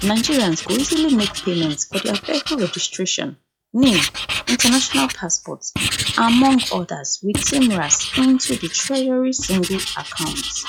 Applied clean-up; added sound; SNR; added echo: classical method log-MMSE.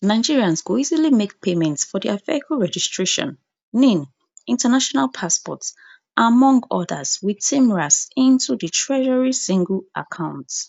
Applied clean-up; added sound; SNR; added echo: none; none; none; none.